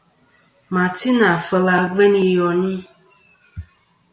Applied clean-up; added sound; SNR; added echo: none; none; none; none.